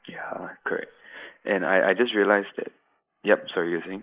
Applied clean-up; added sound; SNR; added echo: neural mask model Resemble Enhance denoiser.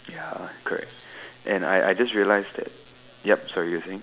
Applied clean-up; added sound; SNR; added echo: none; none; none; none.